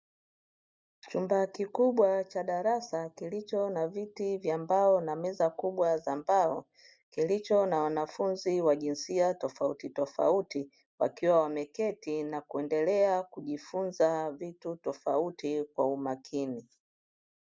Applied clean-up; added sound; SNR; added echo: none; none; none; none.